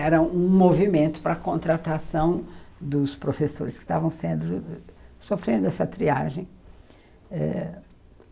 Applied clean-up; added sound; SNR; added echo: none; none; none; none.